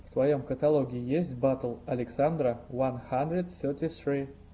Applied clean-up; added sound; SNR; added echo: none; none; none; none.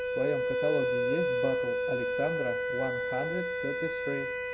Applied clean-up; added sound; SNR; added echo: none; Wind instrument, woodwind instrument; -4 dB; none.